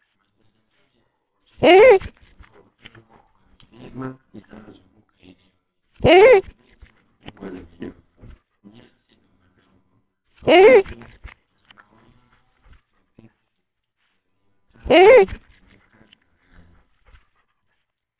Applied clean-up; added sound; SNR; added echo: neural separator model SepFormer WHAMR!.